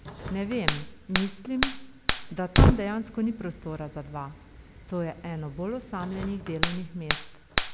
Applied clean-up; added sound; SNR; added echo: none; Fire; -3 dB; none.